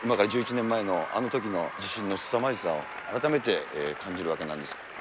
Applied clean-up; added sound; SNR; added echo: none; Applause; 10 dB; none.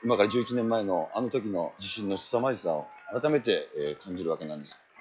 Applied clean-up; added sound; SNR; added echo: classical method log-MMSE.